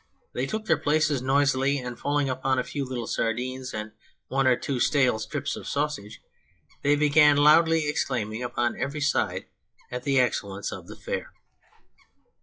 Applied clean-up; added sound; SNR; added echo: classical method log-MMSE.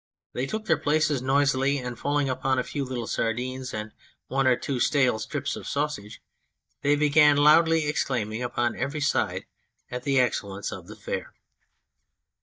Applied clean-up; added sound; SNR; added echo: neural mask model DeepFilterNet 3.